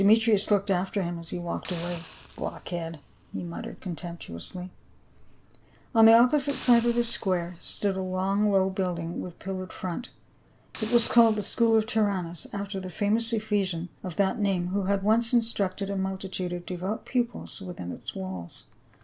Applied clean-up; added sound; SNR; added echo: none; Hiss; 18 dB; none.